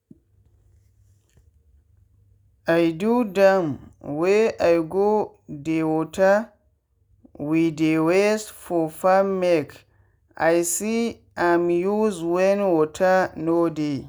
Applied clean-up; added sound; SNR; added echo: none; none; none; none.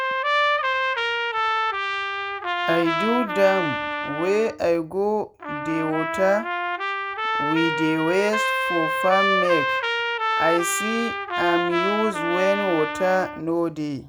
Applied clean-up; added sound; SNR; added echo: none; Trumpet; 0 dB; none.